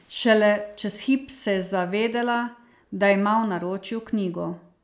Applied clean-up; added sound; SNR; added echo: none; none; none; none.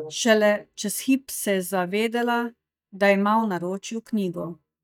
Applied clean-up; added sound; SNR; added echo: neural mask model DeepFilterNet 3.